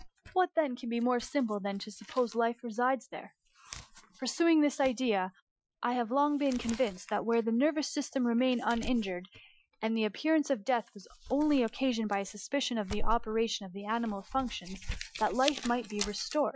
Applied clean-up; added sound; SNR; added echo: classical method Wiener filter.